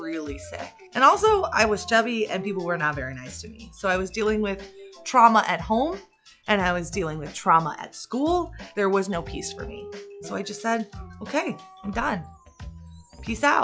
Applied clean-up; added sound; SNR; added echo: classical method log-MMSE.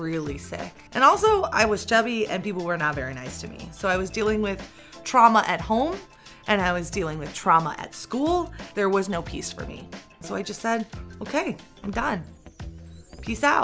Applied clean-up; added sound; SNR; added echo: none; none; none; none.